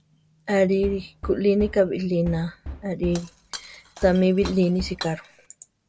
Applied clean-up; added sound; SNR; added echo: none; Shatter + Knock; 13 dB; none.